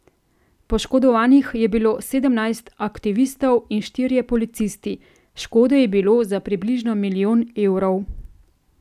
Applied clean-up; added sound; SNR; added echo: none; none; none; none.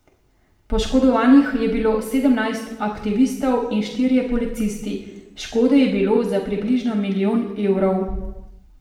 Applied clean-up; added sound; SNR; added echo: none; none; none; reverberation time 0.9 s.